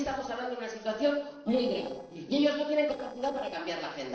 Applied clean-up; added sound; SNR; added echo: neural separator model SepFormer DNS4.